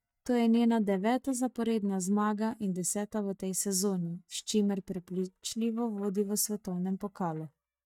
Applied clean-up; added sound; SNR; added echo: neural mask model DeepFilterNet 3.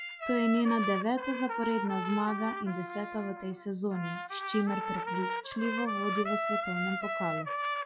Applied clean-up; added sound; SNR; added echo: classical method log-MMSE.